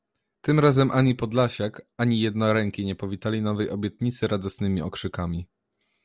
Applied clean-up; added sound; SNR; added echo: none; none; none; none.